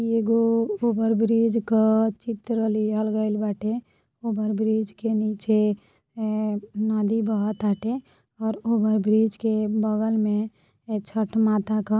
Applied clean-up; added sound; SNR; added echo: none; none; none; none.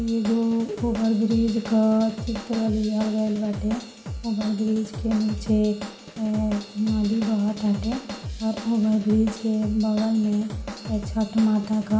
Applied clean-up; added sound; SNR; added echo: none; Drum / Drum kit; 11 dB; reverberation time 0.8 s.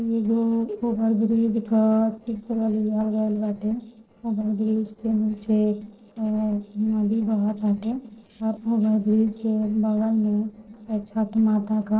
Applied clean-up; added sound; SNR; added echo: neural separator model SepFormer DNS4.